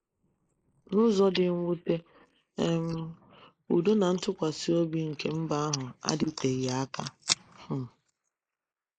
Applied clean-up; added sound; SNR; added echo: neural mask model Resemble Enhance denoiser.